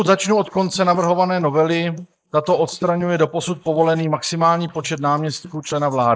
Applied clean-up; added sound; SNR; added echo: neural mask model Resemble Enhance denoiser.